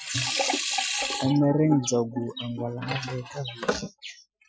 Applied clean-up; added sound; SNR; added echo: classical method Wiener filter.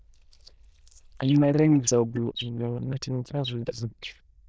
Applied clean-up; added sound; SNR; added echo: neural diffusion model UNIVERSE++.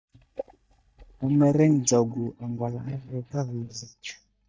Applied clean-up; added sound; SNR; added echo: neural mask model DeepFilterNet 3.